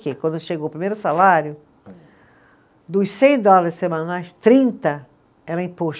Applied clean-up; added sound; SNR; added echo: none; none; none; none.